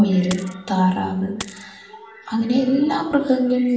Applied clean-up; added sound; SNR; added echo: none; Coin (dropping); 15 dB; reverberation time 0.9 s.